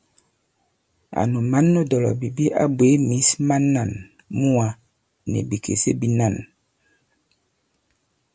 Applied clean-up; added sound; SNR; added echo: none; none; none; none.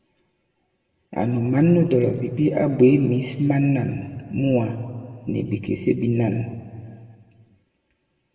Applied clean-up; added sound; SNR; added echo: none; none; none; reverberation time 1.7 s.